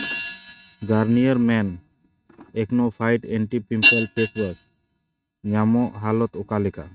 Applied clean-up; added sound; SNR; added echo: neural mask model RNNoise.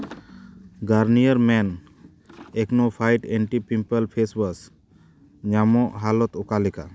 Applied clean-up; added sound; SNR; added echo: none; none; none; none.